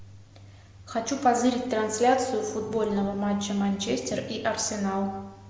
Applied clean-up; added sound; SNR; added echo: none; none; none; none.